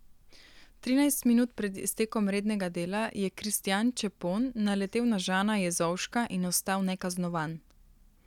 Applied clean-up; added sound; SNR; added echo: none; none; none; none.